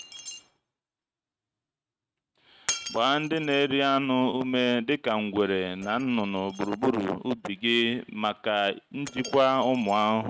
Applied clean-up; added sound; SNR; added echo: neural mask model RNNoise.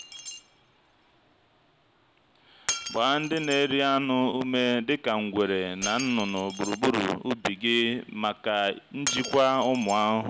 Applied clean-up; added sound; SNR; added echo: none; Shatter; 13 dB; none.